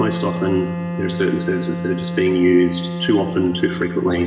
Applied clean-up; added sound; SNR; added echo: none; Wind instrument, woodwind instrument; 6 dB; reverberation time 2.6 s.